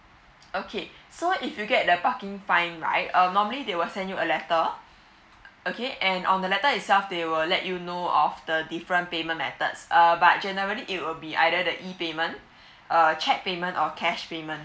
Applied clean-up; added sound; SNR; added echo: none; none; none; none.